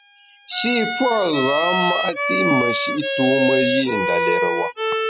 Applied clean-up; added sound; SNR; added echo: classical method spectral subtraction.